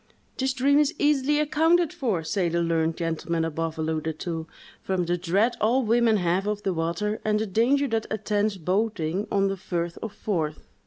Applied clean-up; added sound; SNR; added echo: none; none; none; none.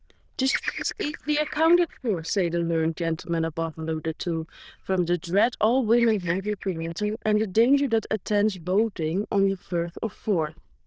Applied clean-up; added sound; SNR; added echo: neural diffusion model UNIVERSE++.